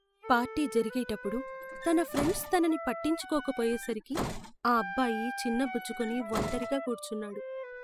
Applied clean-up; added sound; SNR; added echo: classical method spectral subtraction.